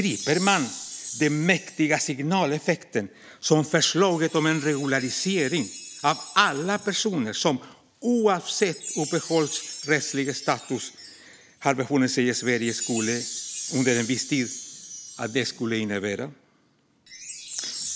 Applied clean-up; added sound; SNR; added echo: none; Chime; 12 dB; none.